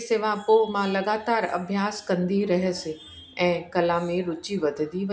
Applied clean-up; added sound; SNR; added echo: none; none; none; none.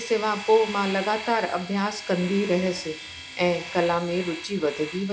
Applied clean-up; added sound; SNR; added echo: none; Domestic sounds, home sounds; 13 dB; none.